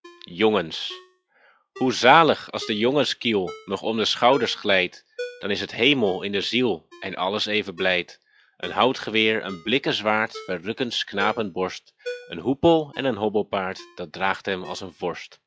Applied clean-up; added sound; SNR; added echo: classical method log-MMSE.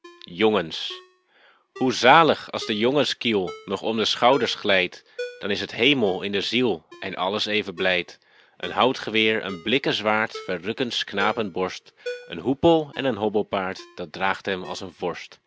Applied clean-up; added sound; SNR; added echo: none; Ringtone; 20 dB; none.